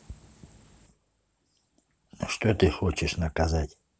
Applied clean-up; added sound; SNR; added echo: none; none; none; none.